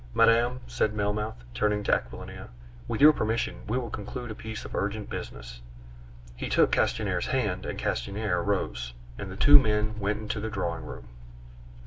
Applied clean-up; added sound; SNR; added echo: none; none; none; none.